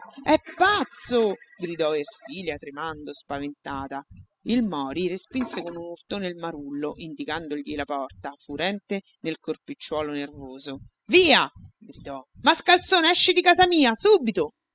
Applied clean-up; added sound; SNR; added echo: classical method spectral subtraction.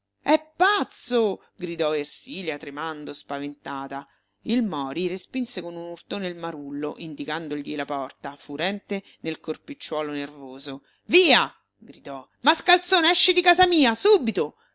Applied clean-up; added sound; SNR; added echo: none; none; none; none.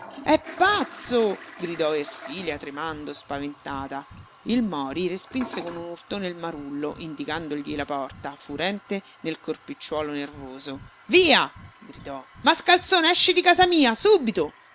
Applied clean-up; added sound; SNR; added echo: none; Breathing + Toilet flush; 19 dB; none.